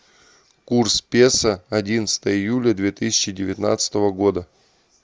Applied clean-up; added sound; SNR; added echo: none; none; none; none.